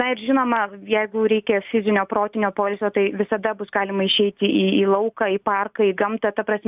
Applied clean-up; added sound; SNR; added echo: none; none; none; none.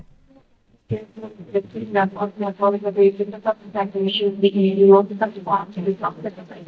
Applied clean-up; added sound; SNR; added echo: neural mask model DeepFilterNet 3.